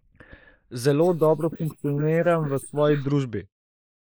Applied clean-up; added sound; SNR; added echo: neural mask model Resemble Enhance denoiser.